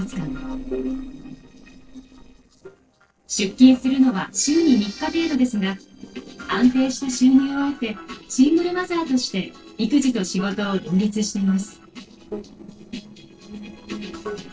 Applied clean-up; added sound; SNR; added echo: neural separator model SepFormer DNS4.